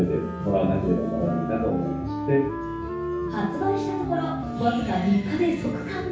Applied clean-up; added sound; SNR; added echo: none; Wind instrument, woodwind instrument; 6 dB; reverberation time 0.6 s.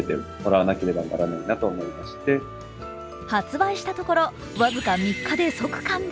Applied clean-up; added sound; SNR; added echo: none; none; none; none.